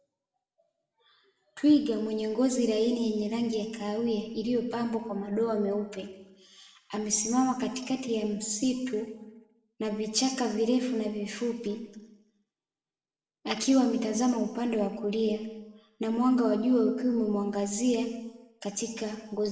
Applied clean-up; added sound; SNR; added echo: none; none; none; reverberation time 1.0 s.